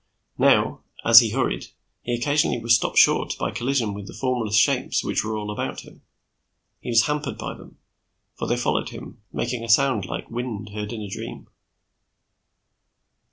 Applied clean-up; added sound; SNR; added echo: none; none; none; none.